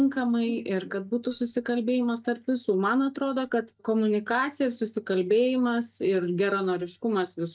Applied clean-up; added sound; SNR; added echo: neural mask model DeepFilterNet 3.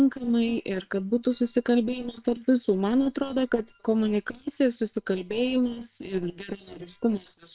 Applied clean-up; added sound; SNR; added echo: neural separator model SepFormer WHAM!.